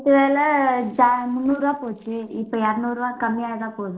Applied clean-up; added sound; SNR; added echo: neural separator model SepFormer DNS4.